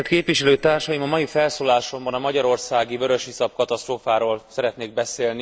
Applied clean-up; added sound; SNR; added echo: neural separator model SepFormer DNS4.